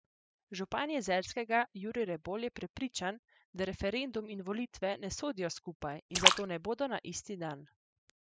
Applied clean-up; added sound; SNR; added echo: classical method spectral subtraction.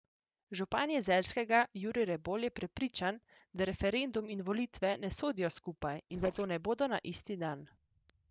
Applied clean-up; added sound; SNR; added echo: neural separator model SepFormer DNS4.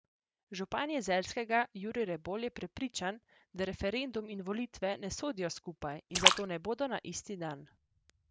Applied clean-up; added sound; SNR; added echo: none; Splash, splatter; -3 dB; none.